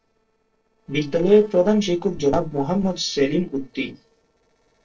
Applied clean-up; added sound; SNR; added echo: neural separator model SepFormer DNS4.